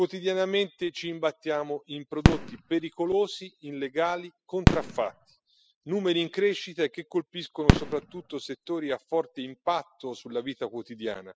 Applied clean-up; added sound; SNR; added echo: classical method spectral subtraction.